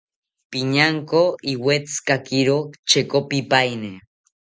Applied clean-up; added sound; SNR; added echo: none; none; none; none.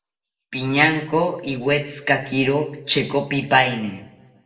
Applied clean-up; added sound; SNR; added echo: none; none; none; reverberation time 0.6 s.